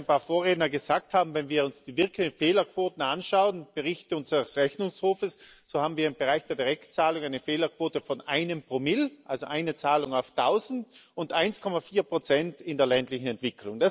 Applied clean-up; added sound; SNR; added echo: none; none; none; none.